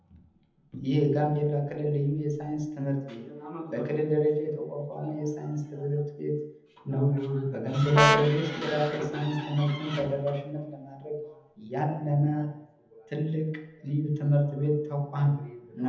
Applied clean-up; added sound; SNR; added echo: none; Brass instrument; -2 dB; reverberation time 0.8 s.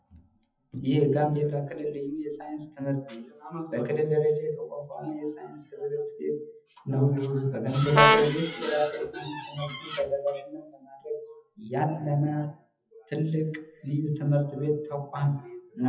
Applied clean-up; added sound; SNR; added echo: classical method WPE with log-MMSE.